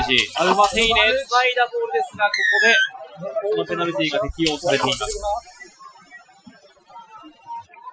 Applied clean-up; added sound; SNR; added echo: classical method Wiener filter.